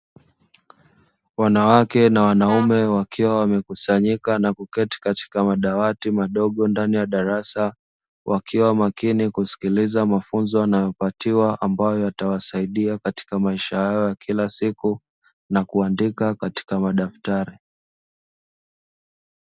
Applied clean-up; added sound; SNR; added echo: none; Vehicle horn, car horn, honking; 15 dB; none.